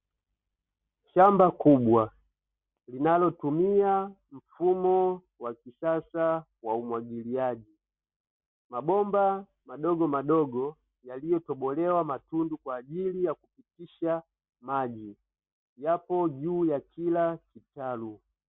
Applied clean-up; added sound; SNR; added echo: none; none; none; none.